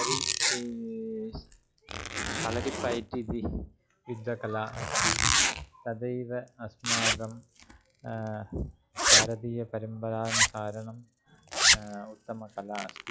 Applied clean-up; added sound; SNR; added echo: classical method log-MMSE.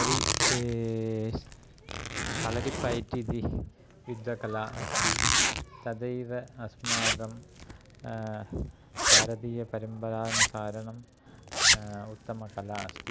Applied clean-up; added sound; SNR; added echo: none; Zipper (clothing); -4 dB; none.